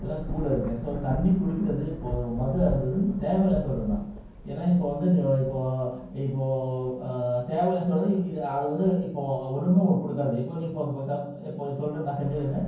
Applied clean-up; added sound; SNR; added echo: none; Thunder / Rain; 13 dB; reverberation time 0.9 s.